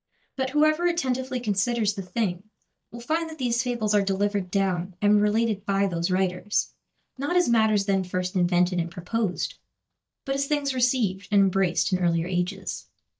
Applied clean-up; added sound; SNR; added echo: neural mask model DeepFilterNet 3.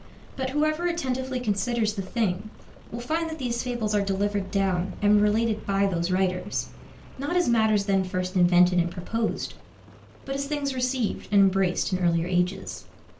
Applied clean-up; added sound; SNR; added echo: none; Rain; 18 dB; reverberation time 0.3 s.